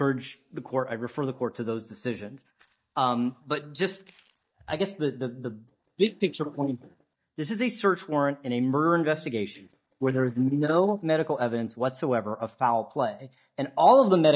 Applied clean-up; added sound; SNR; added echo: neural mask model DeepFilterNet 3.